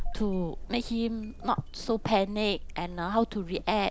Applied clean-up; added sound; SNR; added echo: none; Engine starting; 8 dB; none.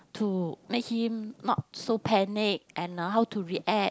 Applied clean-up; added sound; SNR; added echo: none; none; none; none.